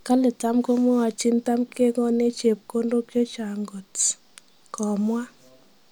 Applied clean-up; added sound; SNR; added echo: none; none; none; none.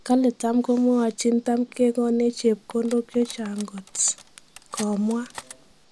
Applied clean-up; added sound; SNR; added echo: none; Cutlery, silverware; 20 dB; none.